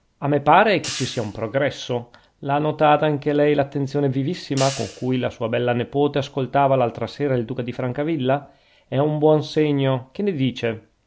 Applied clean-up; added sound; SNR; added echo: none; Hi-hat; 16 dB; none.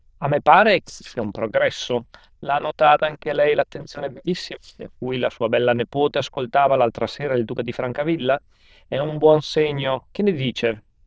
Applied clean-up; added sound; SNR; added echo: neural diffusion model UNIVERSE++.